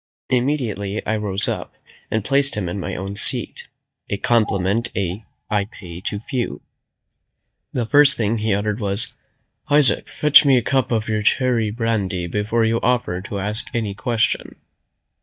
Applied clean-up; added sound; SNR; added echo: neural mask model DeepFilterNet 3.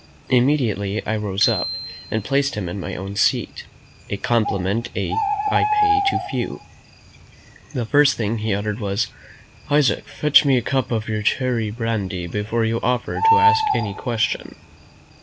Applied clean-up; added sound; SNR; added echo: none; Bicycle bell + Bird; 4 dB; none.